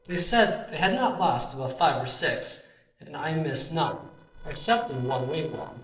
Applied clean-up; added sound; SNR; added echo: neural separator model SepFormer DNS4.